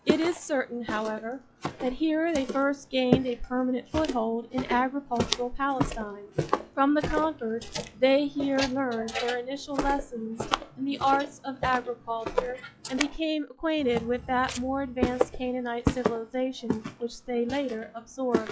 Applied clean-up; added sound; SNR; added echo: classical method log-MMSE.